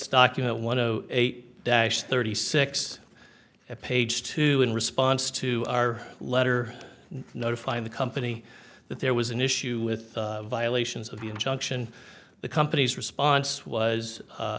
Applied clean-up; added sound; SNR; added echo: none; none; none; none.